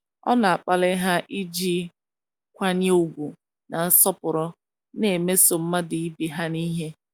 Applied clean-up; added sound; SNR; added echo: none; none; none; none.